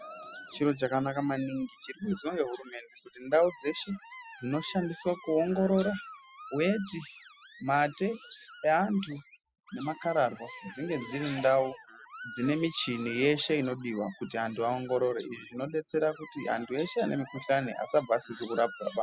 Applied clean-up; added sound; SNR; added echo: classical method spectral subtraction.